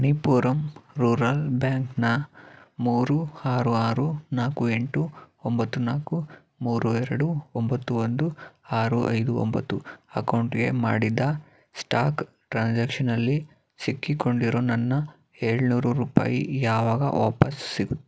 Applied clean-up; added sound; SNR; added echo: none; none; none; none.